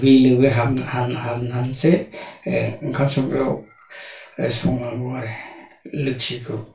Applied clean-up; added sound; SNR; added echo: none; none; none; reverberation time 0.3 s.